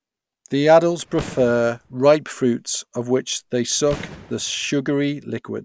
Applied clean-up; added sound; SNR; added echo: none; Fireworks; 19 dB; none.